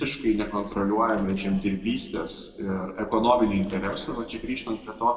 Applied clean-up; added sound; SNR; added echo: neural separator model SepFormer DNS4.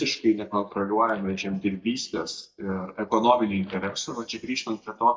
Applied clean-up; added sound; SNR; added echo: neural mask model DeepFilterNet 3.